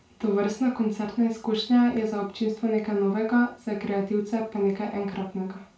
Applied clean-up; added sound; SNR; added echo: none; none; none; reverberation time 0.2 s.